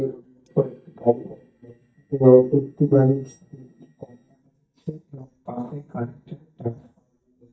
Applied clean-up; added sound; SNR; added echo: neural mask model DeepFilterNet 3.